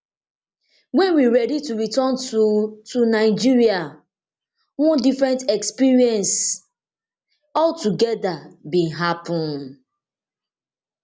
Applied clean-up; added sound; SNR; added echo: none; none; none; none.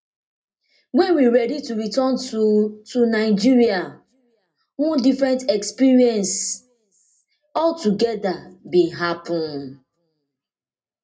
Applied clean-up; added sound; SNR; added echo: none; none; none; reverberation time 0.2 s.